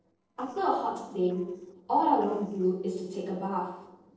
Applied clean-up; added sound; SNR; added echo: neural separator model SepFormer DNS4.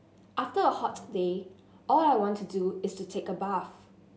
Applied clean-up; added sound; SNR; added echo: none; none; none; none.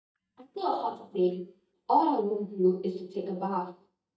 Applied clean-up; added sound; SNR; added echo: neural mask model DeepFilterNet 3.